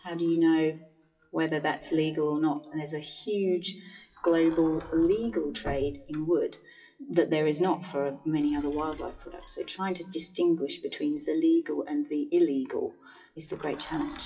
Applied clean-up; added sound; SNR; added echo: classical method WPE with log-MMSE.